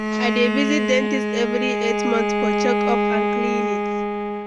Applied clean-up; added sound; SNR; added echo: none; Bowed string instrument; -3 dB; none.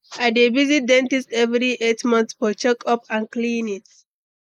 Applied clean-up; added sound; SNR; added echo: neural mask model Resemble Enhance denoiser.